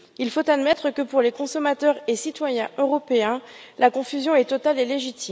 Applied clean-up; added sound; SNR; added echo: none; none; none; none.